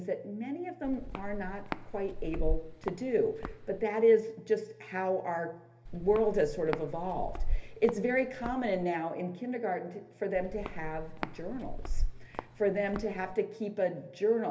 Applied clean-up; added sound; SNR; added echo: none; Walk, footsteps; 3 dB; reverberation time 0.3 s.